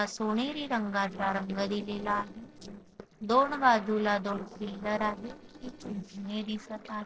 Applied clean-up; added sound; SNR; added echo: neural separator model SepFormer DNS4.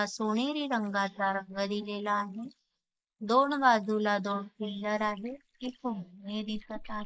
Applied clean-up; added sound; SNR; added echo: neural mask model Resemble Enhance denoiser.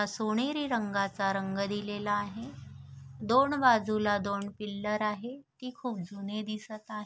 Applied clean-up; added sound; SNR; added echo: none; none; none; none.